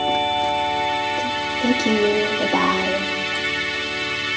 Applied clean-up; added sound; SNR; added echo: none; Musical instrument; -3 dB; reverberation time 1.3 s.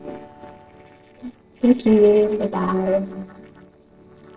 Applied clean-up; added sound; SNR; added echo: neural separator model SepFormer DNS4.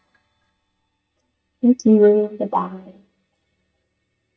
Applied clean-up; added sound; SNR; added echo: neural mask model DeepFilterNet 3.